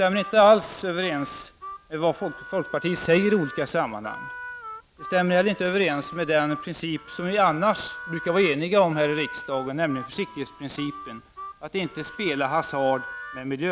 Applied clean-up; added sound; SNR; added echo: none; Harmonica; 15 dB; none.